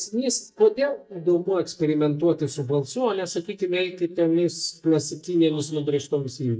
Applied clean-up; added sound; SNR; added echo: neural mask model DeepFilterNet 3.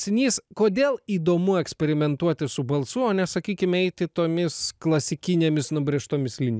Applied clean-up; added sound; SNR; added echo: none; none; none; none.